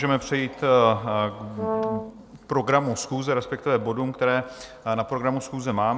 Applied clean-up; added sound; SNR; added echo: none; Brass instrument; 4 dB; none.